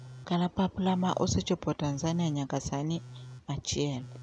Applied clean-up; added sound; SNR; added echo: none; Telephone; 18 dB; none.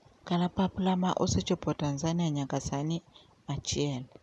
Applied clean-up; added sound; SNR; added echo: none; none; none; none.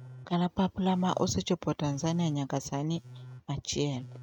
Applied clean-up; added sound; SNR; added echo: neural mask model RNNoise.